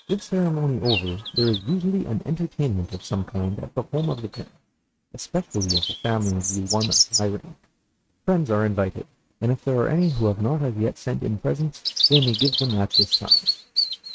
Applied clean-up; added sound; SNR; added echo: neural mask model RNNoise.